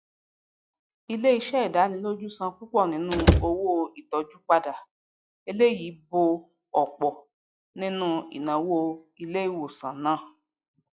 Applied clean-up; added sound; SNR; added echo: classical method log-MMSE.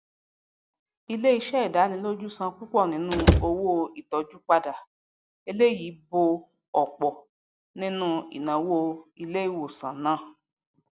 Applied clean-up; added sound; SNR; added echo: none; Slam / Wood; -5 dB; none.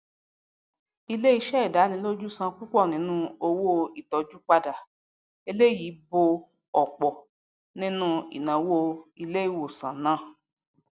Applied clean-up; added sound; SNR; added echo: none; none; none; none.